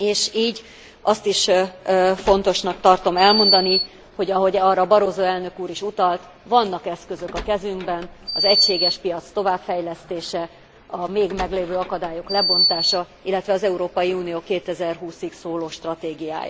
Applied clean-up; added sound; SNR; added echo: none; Door; 5 dB; none.